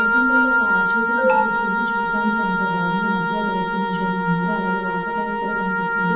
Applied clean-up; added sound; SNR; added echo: none; Wind instrument, woodwind instrument; -4 dB; reverberation time 0.8 s.